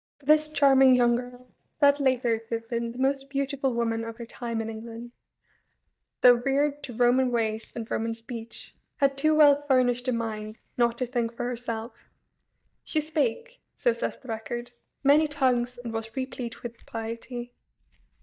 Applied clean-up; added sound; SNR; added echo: neural mask model DeepFilterNet 3.